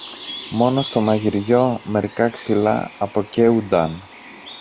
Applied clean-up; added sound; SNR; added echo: none; Bird; 17 dB; none.